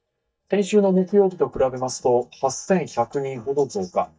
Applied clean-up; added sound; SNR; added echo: neural mask model DeepFilterNet 3.